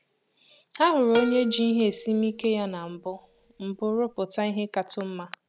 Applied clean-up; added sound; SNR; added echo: none; Plucked string instrument; 12 dB; none.